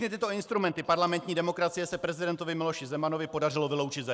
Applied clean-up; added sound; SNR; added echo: neural separator model SepFormer DNS4.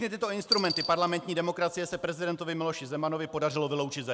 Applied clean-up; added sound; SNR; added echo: none; Coin (dropping); 6 dB; none.